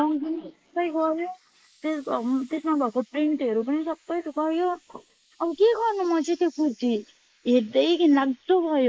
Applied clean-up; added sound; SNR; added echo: neural mask model Resemble Enhance denoiser.